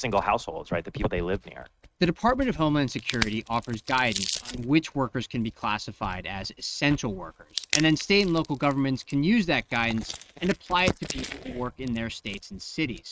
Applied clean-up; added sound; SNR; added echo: neural mask model RNNoise.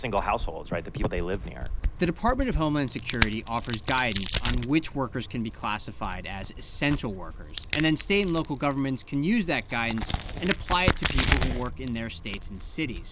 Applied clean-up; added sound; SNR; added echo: none; Crack; 2 dB; none.